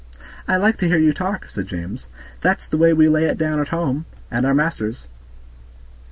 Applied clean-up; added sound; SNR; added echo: none; none; none; none.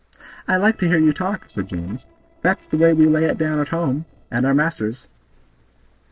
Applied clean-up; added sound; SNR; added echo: neural separator model SepFormer DNS4.